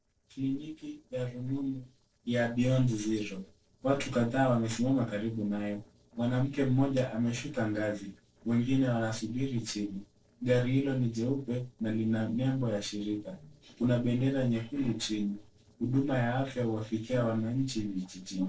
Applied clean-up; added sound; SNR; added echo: neural separator model SepFormer DNS4.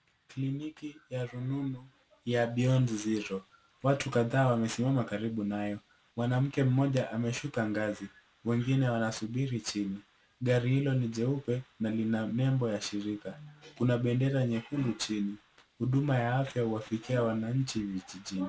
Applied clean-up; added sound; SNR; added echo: none; none; none; none.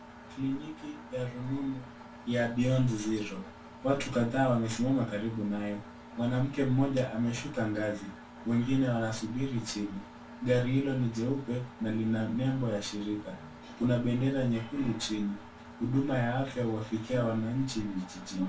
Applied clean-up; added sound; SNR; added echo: none; Engine; 17 dB; reverberation time 0.2 s.